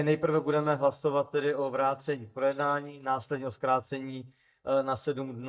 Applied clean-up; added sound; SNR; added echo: neural mask model DeepFilterNet 3.